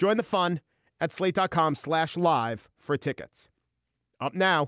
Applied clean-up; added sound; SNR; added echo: none; none; none; none.